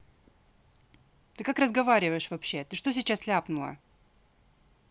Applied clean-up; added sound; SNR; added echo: none; none; none; none.